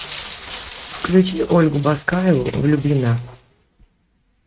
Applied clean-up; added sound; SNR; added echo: neural mask model RNNoise.